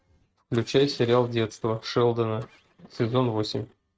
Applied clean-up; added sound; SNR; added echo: neural mask model RNNoise.